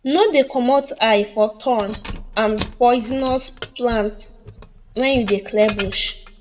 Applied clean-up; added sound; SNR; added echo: none; Keys jangling; 14 dB; reverberation time 0.3 s.